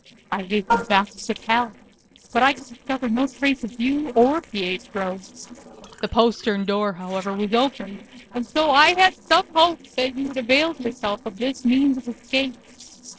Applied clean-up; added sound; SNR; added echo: neural separator model SepFormer DNS4.